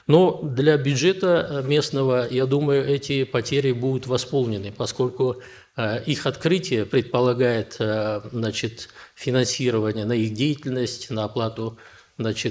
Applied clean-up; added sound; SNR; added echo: neural mask model Resemble Enhance denoiser.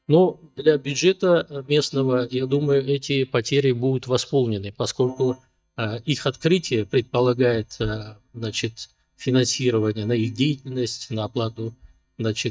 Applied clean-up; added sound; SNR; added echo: neural mask model DeepFilterNet 3.